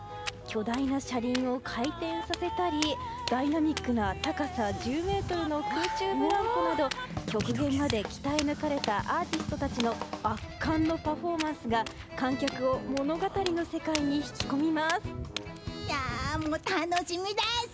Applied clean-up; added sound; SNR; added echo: none; Walk, footsteps; 12 dB; none.